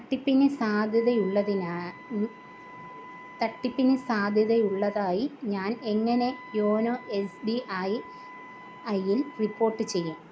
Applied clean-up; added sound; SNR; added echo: none; Wind instrument, woodwind instrument; 19 dB; none.